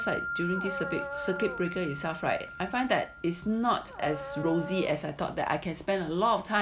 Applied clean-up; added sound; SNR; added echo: none; Dog + Wind chime; 9 dB; none.